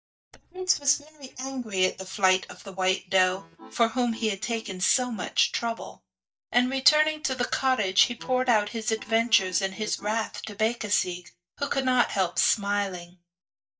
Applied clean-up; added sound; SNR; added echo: neural mask model DeepFilterNet 3.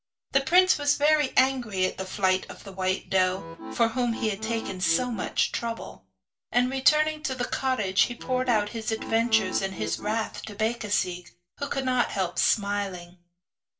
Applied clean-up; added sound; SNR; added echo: none; Accordion; 10 dB; reverberation time 0.2 s.